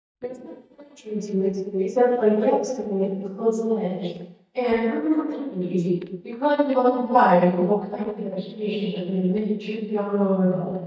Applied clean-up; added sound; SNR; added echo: neural mask model DeepFilterNet 3.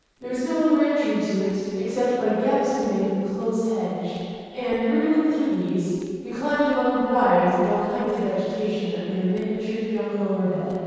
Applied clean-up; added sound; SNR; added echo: neural separator model SepFormer DNS4.